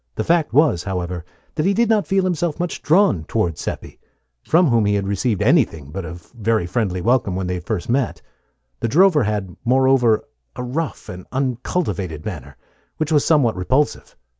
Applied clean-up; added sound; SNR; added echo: none; none; none; none.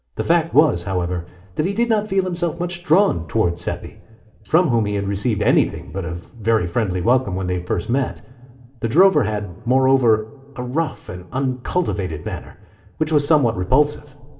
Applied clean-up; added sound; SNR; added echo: none; none; none; reverberation time 1.8 s.